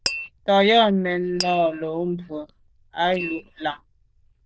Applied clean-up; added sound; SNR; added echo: neural diffusion model UNIVERSE++.